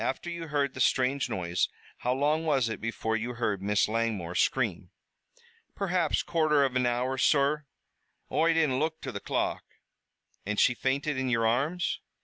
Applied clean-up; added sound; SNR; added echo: none; none; none; none.